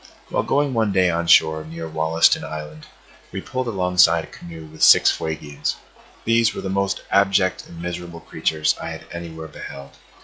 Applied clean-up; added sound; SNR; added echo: classical method log-MMSE.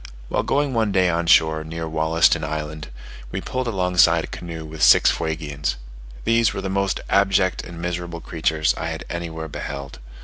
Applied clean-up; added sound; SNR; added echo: none; none; none; none.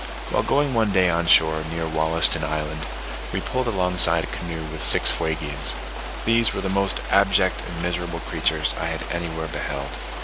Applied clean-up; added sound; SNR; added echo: none; Rain; 11 dB; none.